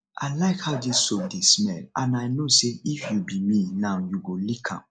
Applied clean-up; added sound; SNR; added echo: neural mask model Resemble Enhance denoiser.